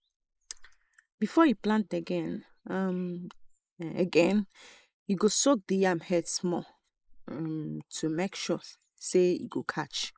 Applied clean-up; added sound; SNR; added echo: neural mask model Resemble Enhance denoiser.